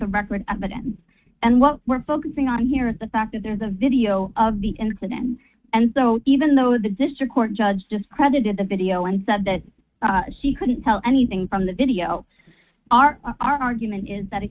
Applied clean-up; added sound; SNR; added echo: neural mask model RNNoise.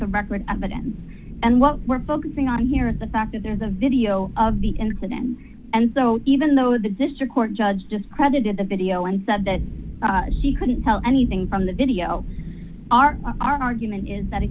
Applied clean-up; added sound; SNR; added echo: none; Thunderstorm; 8 dB; none.